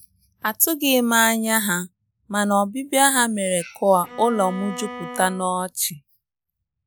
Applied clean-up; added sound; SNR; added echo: none; Bowed string instrument; 14 dB; none.